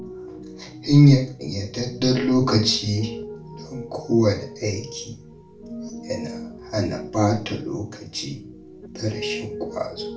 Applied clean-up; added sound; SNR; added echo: none; Piano; 13 dB; reverberation time 0.3 s.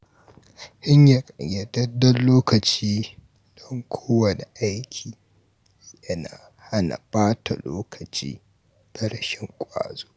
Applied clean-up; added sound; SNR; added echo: none; none; none; none.